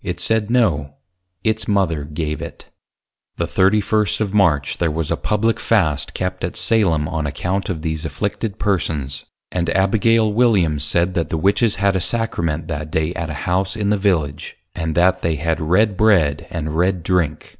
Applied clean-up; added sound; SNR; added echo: none; none; none; none.